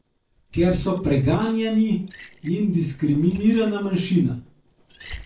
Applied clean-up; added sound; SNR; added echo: neural separator model SepFormer DNS4.